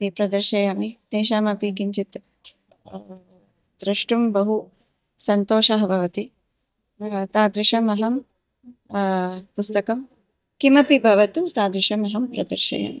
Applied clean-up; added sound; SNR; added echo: neural mask model DeepFilterNet 3.